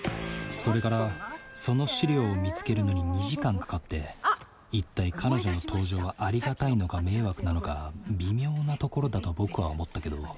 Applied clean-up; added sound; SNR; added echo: none; none; none; none.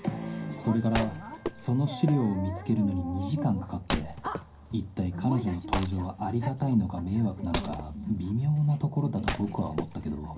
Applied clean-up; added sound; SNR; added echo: none; Wood; 11 dB; reverberation time 0.3 s.